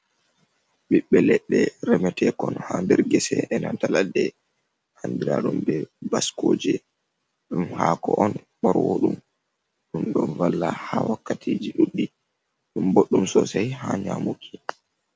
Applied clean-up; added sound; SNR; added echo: none; none; none; none.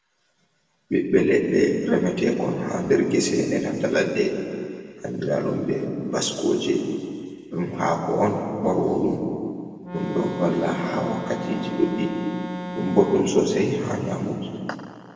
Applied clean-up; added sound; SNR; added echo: none; Organ; 9 dB; reverberation time 2.1 s.